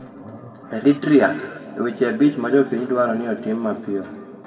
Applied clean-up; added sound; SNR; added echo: none; none; none; reverberation time 1.8 s.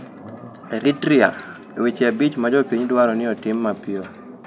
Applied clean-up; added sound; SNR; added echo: none; none; none; none.